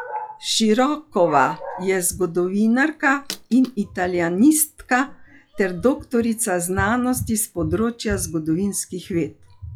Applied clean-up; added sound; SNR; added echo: classical method log-MMSE.